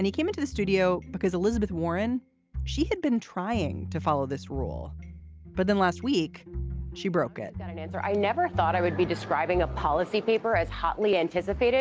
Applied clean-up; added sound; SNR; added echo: none; none; none; none.